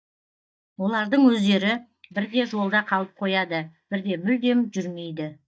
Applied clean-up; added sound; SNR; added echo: neural mask model DeepFilterNet 3.